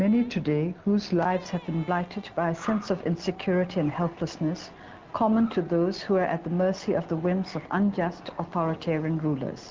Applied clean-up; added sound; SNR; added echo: none; none; none; none.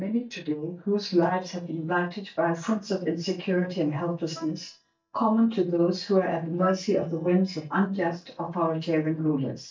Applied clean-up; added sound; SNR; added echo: neural mask model DeepFilterNet 3.